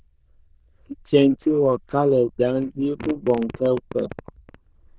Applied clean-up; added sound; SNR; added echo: neural diffusion model UNIVERSE++.